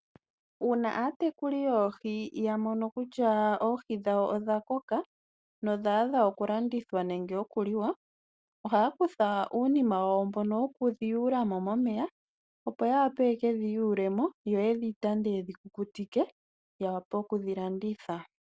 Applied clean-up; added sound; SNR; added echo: none; none; none; none.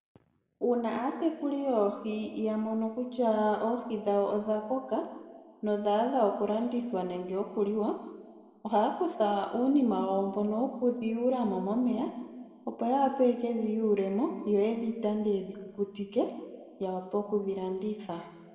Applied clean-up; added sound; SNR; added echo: none; none; none; reverberation time 1.5 s.